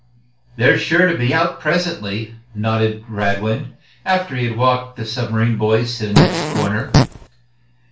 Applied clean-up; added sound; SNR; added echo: none; Fart; -3 dB; reverberation time 0.3 s.